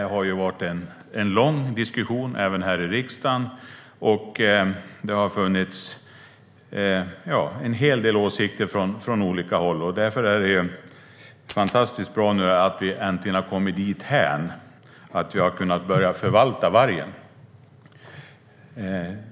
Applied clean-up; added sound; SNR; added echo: none; Coin (dropping); 14 dB; none.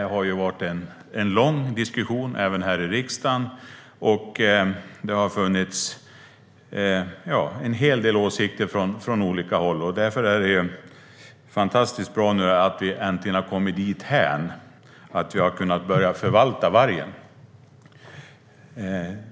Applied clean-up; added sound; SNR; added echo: none; none; none; none.